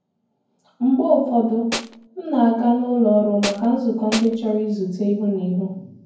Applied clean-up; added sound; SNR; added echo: none; Tools; 8 dB; reverberation time 0.9 s.